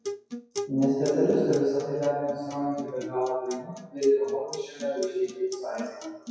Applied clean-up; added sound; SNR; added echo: classical method WPE with log-MMSE.